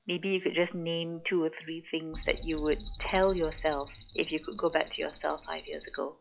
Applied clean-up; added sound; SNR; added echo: classical method log-MMSE.